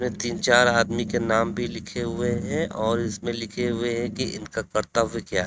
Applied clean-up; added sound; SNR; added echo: neural mask model RNNoise.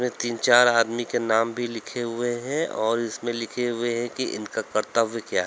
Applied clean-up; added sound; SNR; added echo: none; none; none; none.